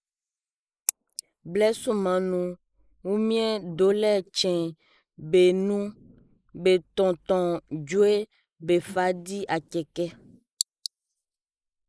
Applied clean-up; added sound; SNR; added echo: neural mask model Resemble Enhance denoiser.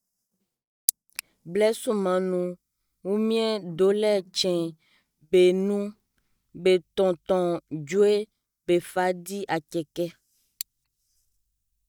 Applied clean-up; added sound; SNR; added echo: neural mask model DeepFilterNet 3.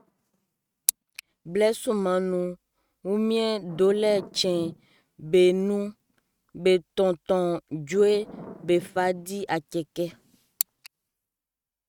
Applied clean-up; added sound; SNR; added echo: neural mask model RNNoise.